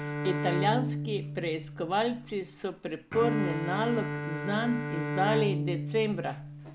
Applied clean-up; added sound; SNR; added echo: none; Bowed string instrument; 2 dB; none.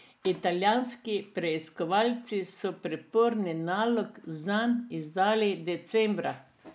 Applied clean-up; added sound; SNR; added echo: none; none; none; none.